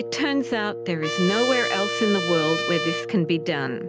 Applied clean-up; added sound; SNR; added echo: none; Wind instrument, woodwind instrument + Trumpet; 4 dB; none.